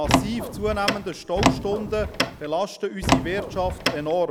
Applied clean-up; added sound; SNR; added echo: none; Door; -1 dB; none.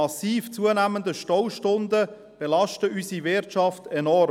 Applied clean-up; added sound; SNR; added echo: none; none; none; none.